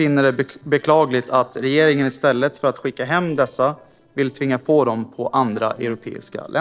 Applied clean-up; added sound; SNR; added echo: neural separator model SepFormer DNS4.